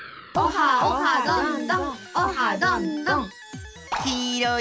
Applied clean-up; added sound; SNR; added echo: none; none; none; none.